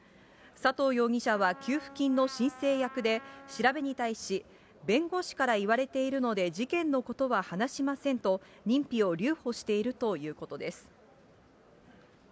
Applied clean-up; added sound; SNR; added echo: none; Trumpet; 19 dB; none.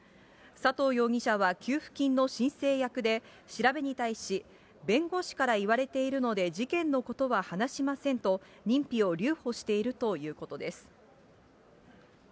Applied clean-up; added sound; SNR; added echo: none; none; none; none.